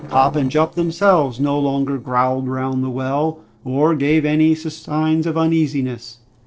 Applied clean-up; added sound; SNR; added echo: neural separator model SepFormer DNS4.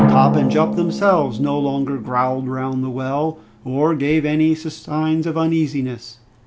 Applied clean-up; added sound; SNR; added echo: none; Drum; 5 dB; none.